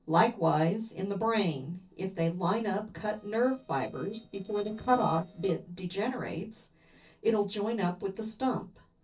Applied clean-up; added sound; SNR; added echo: neural separator model SepFormer DNS4.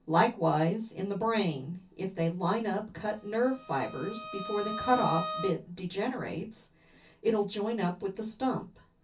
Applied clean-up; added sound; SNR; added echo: none; Bowed string instrument; 9 dB; reverberation time 0.3 s.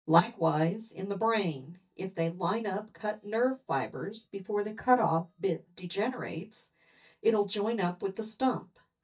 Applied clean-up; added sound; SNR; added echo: neural mask model DeepFilterNet 3.